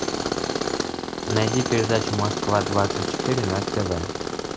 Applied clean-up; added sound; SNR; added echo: none; Tools; 0 dB; none.